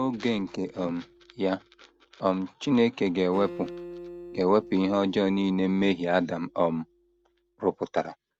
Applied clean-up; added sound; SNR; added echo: none; Acoustic guitar; 19 dB; none.